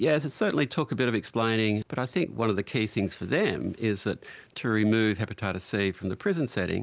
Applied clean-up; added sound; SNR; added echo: none; none; none; none.